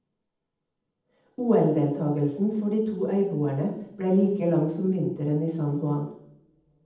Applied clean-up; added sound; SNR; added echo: none; none; none; reverberation time 0.8 s.